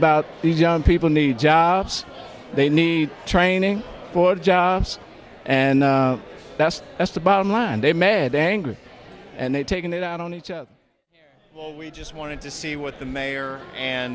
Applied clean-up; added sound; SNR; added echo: none; none; none; none.